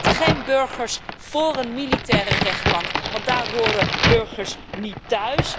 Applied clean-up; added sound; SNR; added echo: none; Crack; -1 dB; none.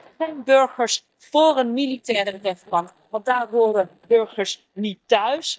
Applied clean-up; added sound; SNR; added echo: neural mask model DeepFilterNet 3.